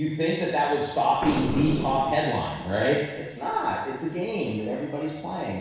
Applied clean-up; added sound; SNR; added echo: none; Boom; 10 dB; reverberation time 1.1 s.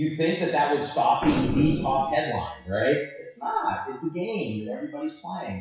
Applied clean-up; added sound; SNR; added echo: classical method WPE with log-MMSE.